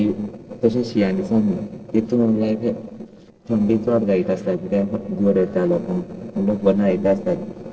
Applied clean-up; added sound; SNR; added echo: neural separator model SepFormer DNS4.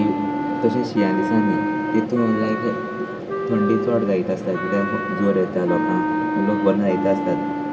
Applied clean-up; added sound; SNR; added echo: none; Wind instrument, woodwind instrument; 3 dB; reverberation time 2.6 s.